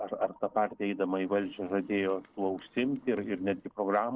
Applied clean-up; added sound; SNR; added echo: neural separator model SepFormer DNS4.